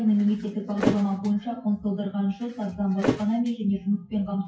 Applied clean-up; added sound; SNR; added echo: classical method WPE with log-MMSE.